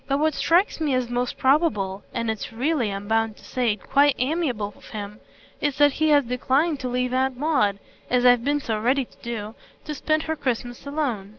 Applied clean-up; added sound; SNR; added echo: none; none; none; none.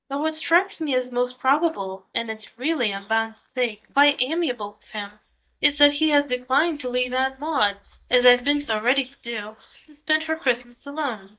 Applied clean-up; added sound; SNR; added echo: neural mask model DeepFilterNet 3.